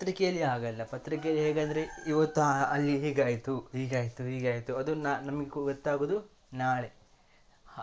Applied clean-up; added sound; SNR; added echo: none; none; none; none.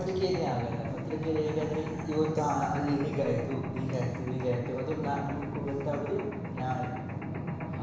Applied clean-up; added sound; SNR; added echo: none; Mechanisms; 3 dB; reverberation time 1.0 s.